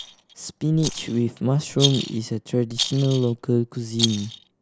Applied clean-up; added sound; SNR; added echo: neural mask model Resemble Enhance denoiser.